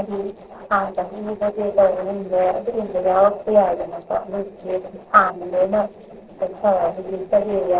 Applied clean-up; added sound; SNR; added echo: neural separator model SepFormer DNS4.